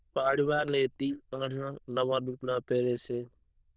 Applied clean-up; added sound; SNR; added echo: neural diffusion model UNIVERSE++.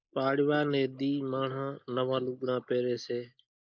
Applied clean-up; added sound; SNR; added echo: neural mask model Resemble Enhance denoiser.